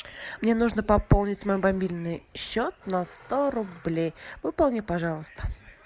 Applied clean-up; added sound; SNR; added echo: none; none; none; none.